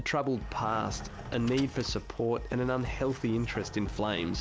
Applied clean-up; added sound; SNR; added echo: none; Sliding door; 13 dB; none.